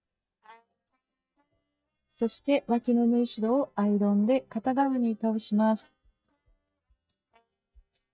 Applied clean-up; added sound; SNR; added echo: neural mask model DeepFilterNet 3.